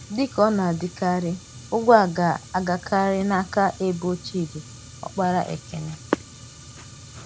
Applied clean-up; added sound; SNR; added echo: none; Fire; 18 dB; none.